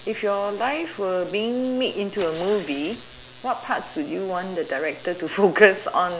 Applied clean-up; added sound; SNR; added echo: none; Tearing; 19 dB; none.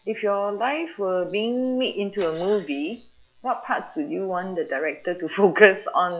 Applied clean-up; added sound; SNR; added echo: classical method log-MMSE.